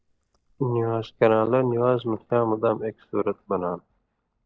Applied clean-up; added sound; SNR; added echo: neural mask model DeepFilterNet 3.